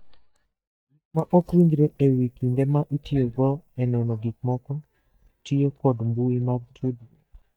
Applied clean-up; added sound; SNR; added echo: neural mask model DeepFilterNet 3.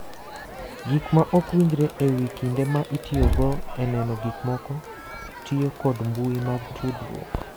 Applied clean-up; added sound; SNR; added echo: none; Crowd; 14 dB; none.